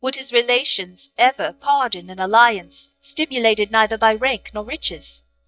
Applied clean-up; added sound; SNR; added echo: neural mask model DeepFilterNet 3.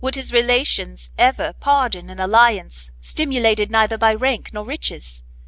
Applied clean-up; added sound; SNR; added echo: none; none; none; none.